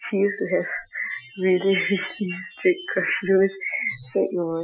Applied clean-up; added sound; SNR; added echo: classical method Wiener filter.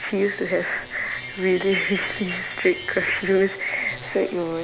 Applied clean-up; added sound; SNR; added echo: none; Chime; 15 dB; none.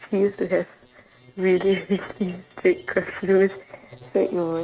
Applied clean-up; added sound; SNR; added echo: neural mask model RNNoise.